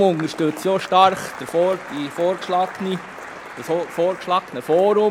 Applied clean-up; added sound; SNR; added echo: none; Applause; 15 dB; none.